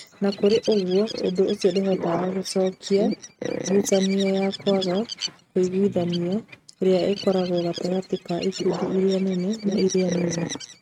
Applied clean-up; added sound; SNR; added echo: neural mask model RNNoise.